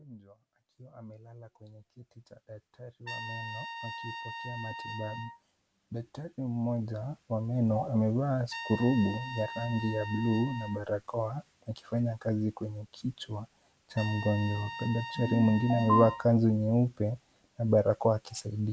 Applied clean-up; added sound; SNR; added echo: none; Trumpet; 14 dB; none.